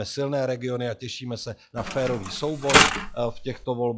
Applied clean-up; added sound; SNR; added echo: classical method log-MMSE.